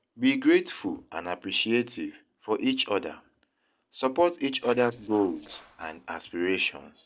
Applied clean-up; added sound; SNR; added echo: neural separator model SepFormer DNS4.